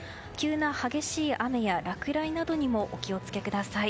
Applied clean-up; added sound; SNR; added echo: none; none; none; none.